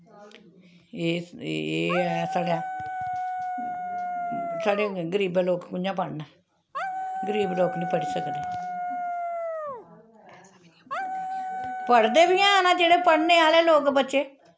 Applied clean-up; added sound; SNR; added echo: none; Dog; 5 dB; none.